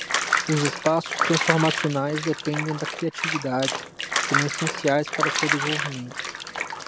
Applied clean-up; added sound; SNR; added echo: none; Bathtub (filling or washing); 1 dB; none.